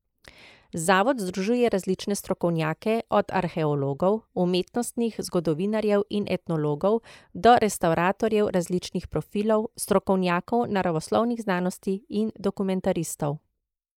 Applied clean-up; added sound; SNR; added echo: neural mask model Resemble Enhance denoiser.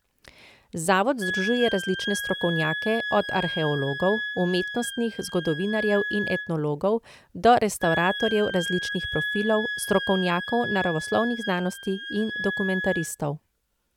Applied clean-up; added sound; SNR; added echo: none; Wind instrument, woodwind instrument; 7 dB; none.